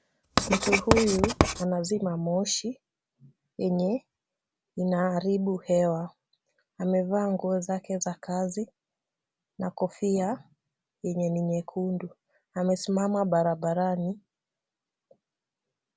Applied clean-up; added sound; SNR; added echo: none; Writing; -1 dB; none.